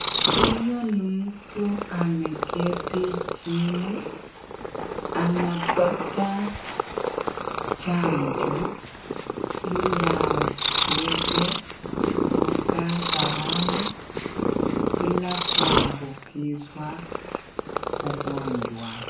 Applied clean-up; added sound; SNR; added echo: none; Purr; -3 dB; reverberation time 0.6 s.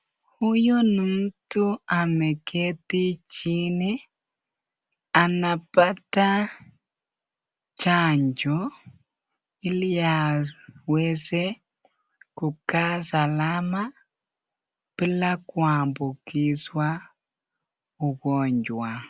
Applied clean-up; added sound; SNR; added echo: none; none; none; none.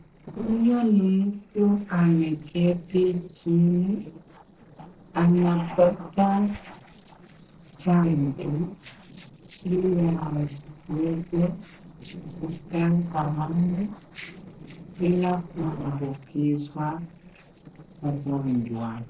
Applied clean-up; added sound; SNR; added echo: neural separator model SepFormer DNS4.